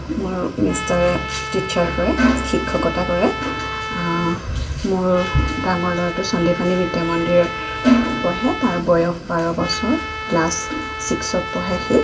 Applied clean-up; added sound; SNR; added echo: none; Trumpet; 9 dB; reverberation time 0.2 s.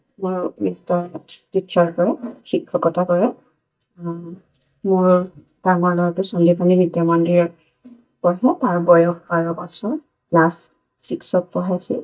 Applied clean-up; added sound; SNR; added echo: neural mask model DeepFilterNet 3.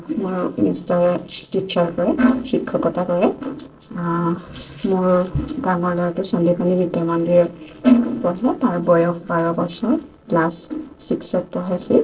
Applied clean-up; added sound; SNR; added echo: neural separator model SepFormer DNS4.